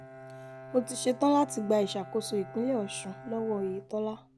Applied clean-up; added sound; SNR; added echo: none; Bowed string instrument; 15 dB; none.